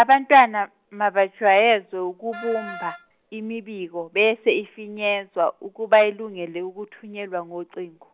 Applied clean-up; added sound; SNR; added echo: none; Wind instrument, woodwind instrument; 15 dB; none.